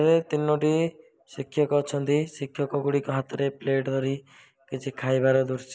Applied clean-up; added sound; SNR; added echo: none; none; none; none.